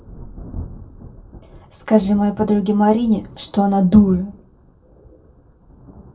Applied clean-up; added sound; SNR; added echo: none; Thunder; 19 dB; reverberation time 0.2 s.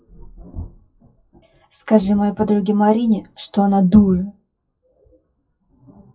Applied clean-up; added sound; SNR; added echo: classical method WPE with log-MMSE.